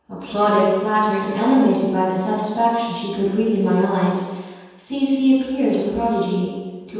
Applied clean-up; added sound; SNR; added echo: none; none; none; reverberation time 1.2 s.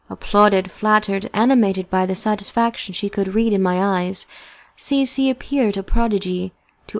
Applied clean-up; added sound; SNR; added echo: none; none; none; none.